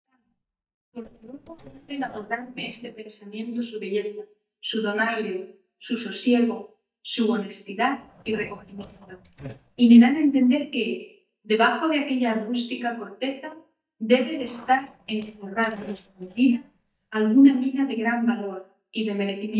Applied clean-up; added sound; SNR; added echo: neural mask model DeepFilterNet 3.